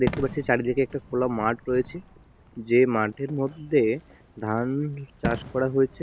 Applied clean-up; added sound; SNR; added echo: none; Fireworks; 13 dB; none.